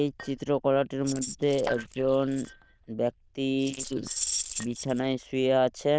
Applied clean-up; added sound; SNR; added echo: neural diffusion model UNIVERSE++.